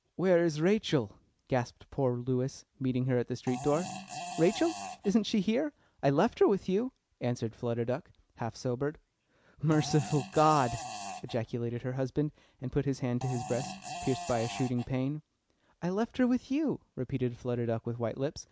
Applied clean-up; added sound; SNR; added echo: none; Fart; 10 dB; none.